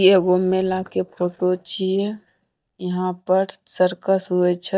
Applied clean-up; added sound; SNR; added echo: neural mask model DeepFilterNet 3.